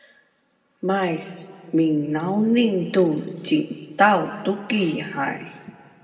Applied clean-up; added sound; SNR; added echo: none; none; none; reverberation time 1.7 s.